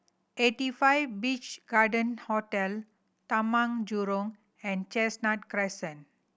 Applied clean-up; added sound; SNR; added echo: none; none; none; none.